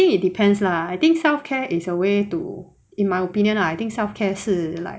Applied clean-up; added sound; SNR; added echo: none; none; none; none.